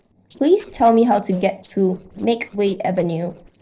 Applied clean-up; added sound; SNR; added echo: neural separator model SepFormer DNS4.